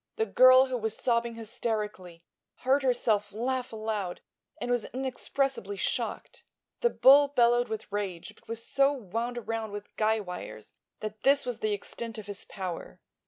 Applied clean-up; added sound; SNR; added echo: none; none; none; none.